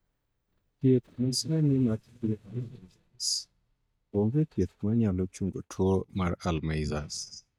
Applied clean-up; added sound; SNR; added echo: neural mask model DeepFilterNet 3.